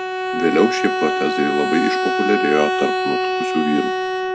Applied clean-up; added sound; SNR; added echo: none; Bowed string instrument; -1 dB; none.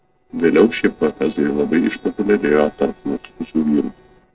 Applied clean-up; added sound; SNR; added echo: neural separator model SepFormer DNS4.